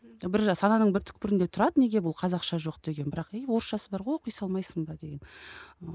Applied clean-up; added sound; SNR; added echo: none; none; none; none.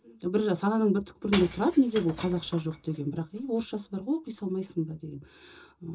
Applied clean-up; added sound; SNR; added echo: none; Shatter / Crushing; 14 dB; reverberation time 0.2 s.